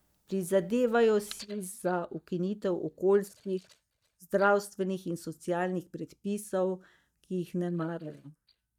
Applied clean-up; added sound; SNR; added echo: neural mask model DeepFilterNet 3.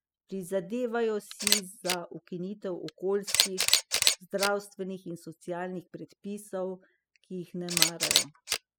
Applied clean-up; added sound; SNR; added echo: classical method spectral subtraction.